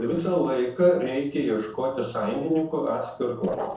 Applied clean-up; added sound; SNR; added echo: neural separator model SepFormer DNS4.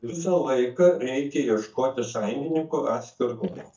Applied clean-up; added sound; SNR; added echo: neural mask model DeepFilterNet 3.